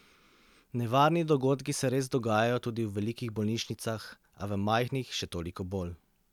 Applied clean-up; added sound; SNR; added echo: none; none; none; none.